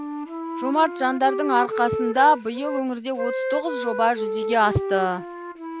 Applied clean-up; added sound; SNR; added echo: none; Wind instrument, woodwind instrument; 5 dB; none.